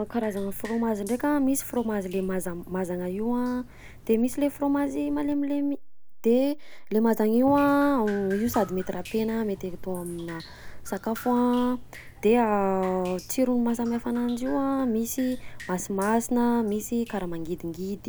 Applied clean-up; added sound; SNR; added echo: none; Drip; 13 dB; none.